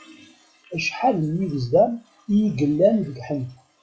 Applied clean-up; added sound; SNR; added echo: classical method log-MMSE.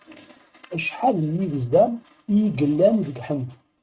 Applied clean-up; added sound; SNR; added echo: neural mask model RNNoise.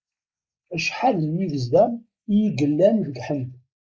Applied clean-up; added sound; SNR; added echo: neural mask model Resemble Enhance denoiser.